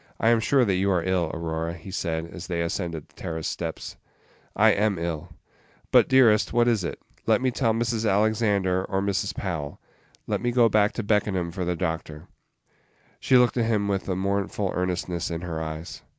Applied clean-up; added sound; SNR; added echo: none; none; none; none.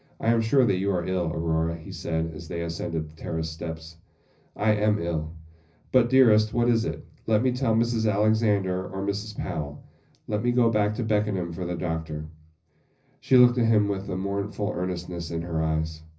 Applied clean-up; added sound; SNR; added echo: none; none; none; reverberation time 0.4 s.